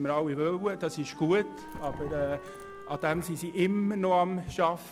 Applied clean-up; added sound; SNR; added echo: none; Growling + Wind instrument, woodwind instrument; 16 dB; none.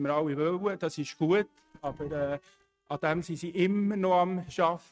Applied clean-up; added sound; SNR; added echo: neural mask model RNNoise.